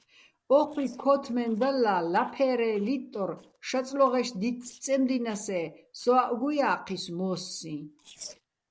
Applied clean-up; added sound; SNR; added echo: neural separator model SepFormer DNS4.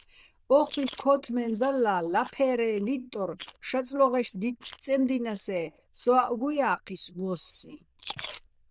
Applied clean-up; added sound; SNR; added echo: neural diffusion model UNIVERSE++.